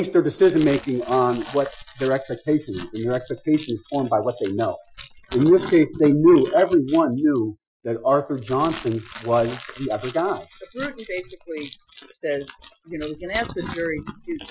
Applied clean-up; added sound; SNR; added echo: classical method Wiener filter.